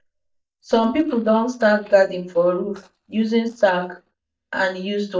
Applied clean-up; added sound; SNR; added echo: neural mask model DeepFilterNet 3.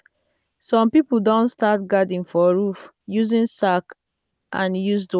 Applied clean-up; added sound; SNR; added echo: none; none; none; none.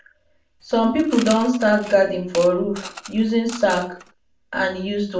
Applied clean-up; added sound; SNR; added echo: none; Coin (dropping) / Mechanisms; 16 dB; reverberation time 0.4 s.